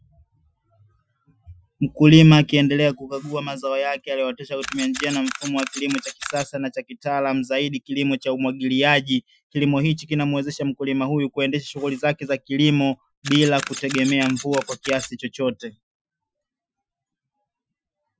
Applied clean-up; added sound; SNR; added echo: classical method Wiener filter.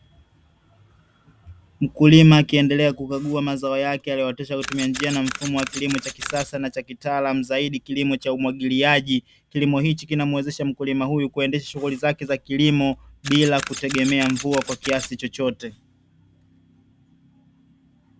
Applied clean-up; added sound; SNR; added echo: none; Camera; 13 dB; none.